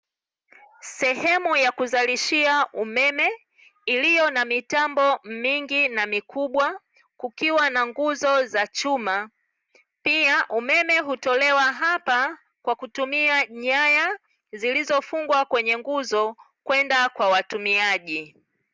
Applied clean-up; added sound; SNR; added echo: none; none; none; none.